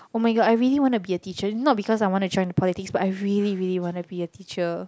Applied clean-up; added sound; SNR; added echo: none; none; none; none.